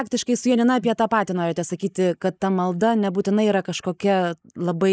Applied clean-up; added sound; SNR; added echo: neural mask model Resemble Enhance denoiser.